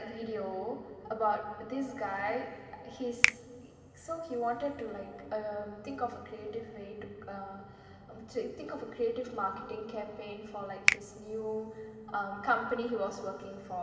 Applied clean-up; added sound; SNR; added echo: none; Finger snapping; -1 dB; reverberation time 2.6 s.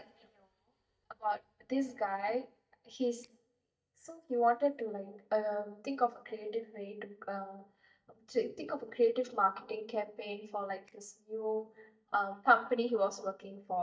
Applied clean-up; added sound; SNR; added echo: neural mask model DeepFilterNet 3.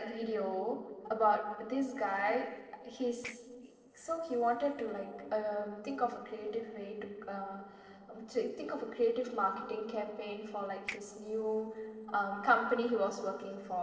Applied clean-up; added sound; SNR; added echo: neural separator model SepFormer DNS4.